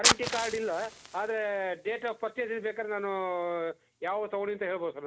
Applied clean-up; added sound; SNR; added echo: none; Fire; 3 dB; none.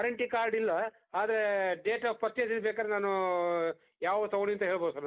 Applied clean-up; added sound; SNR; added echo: none; none; none; none.